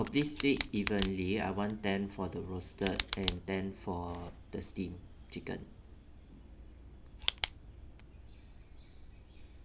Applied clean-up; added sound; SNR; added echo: none; Tick; 1 dB; none.